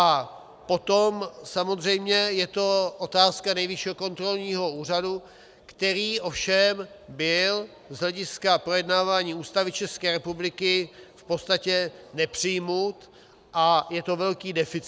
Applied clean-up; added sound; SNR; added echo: none; none; none; none.